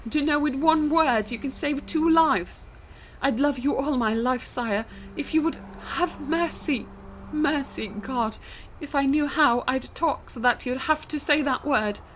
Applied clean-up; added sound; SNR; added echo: none; Organ + Aircraft; 18 dB; none.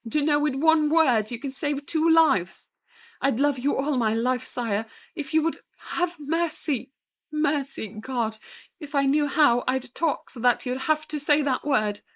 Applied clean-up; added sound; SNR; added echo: neural mask model Resemble Enhance denoiser.